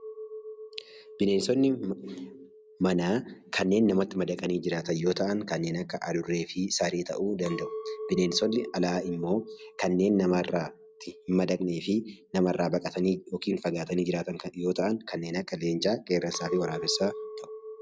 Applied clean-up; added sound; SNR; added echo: none; Chink, clink; 15 dB; none.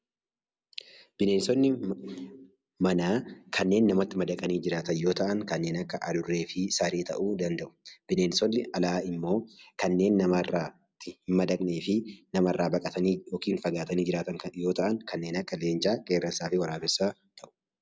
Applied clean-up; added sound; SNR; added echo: none; none; none; none.